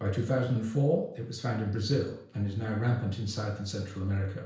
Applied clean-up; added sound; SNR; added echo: none; none; none; reverberation time 0.5 s.